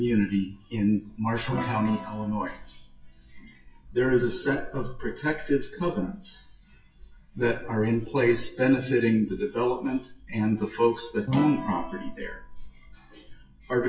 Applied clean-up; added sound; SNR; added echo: classical method WPE with log-MMSE.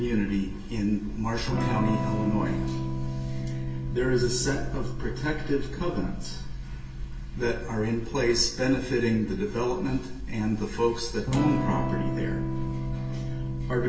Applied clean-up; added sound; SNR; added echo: none; Electric guitar / Strum; 5 dB; reverberation time 0.2 s.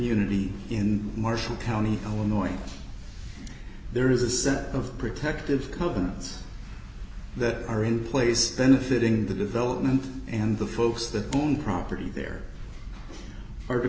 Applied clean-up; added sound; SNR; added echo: none; none; none; none.